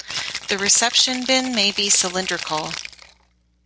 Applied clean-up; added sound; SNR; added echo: none; Rattle (instrument); 11 dB; none.